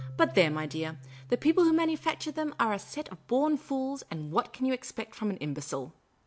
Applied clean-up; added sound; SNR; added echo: none; Marimba, xylophone; 20 dB; none.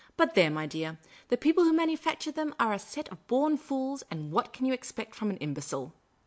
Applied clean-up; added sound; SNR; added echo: none; none; none; none.